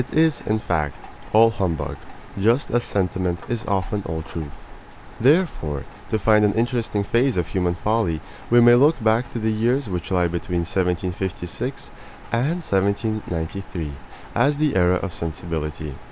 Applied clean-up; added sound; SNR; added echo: none; Rain; 17 dB; none.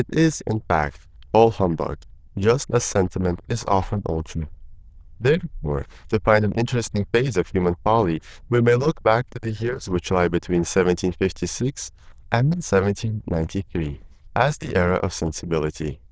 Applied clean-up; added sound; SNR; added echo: neural diffusion model UNIVERSE++.